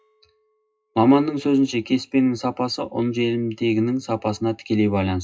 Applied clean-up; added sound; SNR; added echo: classical method WPE with log-MMSE.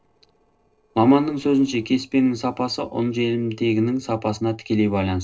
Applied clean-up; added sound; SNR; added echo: neural separator model SepFormer DNS4.